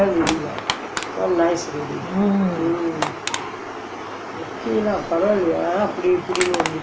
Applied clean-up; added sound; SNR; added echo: none; Crushing; 11 dB; none.